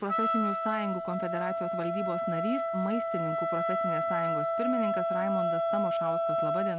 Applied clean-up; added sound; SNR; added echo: none; Wind instrument, woodwind instrument; -4 dB; none.